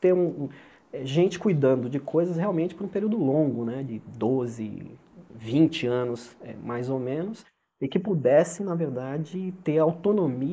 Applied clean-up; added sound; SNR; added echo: neural mask model Resemble Enhance denoiser.